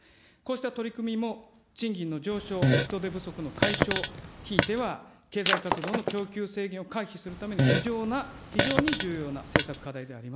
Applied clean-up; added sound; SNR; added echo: none; Fart + Shatter; -4 dB; none.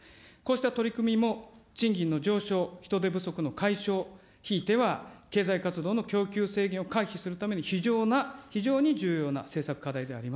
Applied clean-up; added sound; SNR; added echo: none; none; none; none.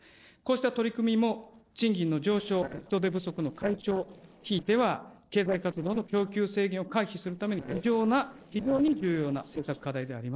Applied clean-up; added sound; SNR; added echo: neural separator model SepFormer DNS4.